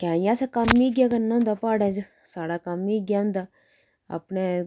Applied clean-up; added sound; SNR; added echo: none; none; none; none.